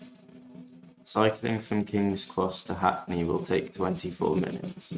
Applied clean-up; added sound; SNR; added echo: neural mask model RNNoise.